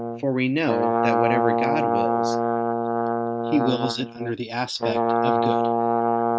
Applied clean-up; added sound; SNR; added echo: neural mask model RNNoise.